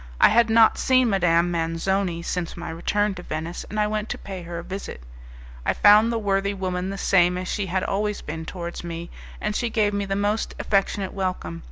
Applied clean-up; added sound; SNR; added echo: none; none; none; none.